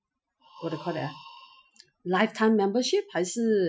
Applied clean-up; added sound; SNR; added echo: classical method Wiener filter.